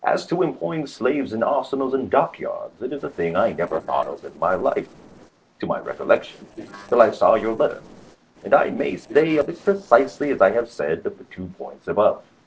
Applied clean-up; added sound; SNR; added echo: neural separator model SepFormer DNS4.